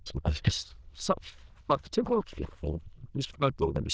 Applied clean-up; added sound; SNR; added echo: neural diffusion model UNIVERSE++.